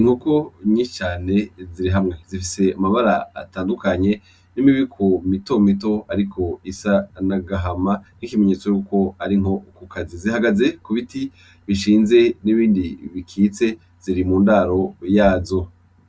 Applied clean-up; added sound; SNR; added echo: none; none; none; none.